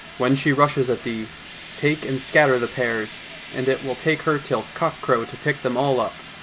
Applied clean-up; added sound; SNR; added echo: none; Fire; 14 dB; none.